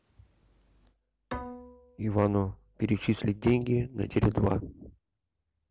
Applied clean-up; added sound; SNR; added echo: none; Bowed string instrument; 15 dB; none.